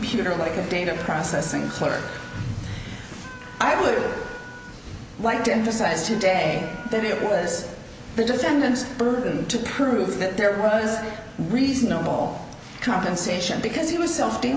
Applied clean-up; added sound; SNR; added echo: none; Wind instrument, woodwind instrument; 17 dB; none.